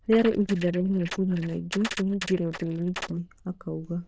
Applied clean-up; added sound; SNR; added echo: neural diffusion model UNIVERSE++.